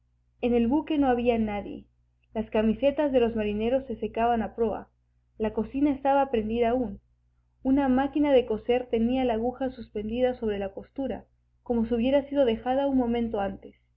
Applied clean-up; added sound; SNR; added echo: none; none; none; none.